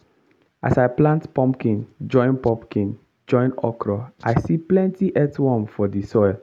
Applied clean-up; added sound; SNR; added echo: none; none; none; none.